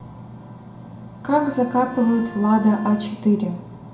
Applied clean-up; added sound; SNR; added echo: none; Bowed string instrument; 19 dB; reverberation time 0.5 s.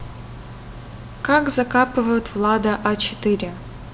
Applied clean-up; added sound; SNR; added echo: none; none; none; none.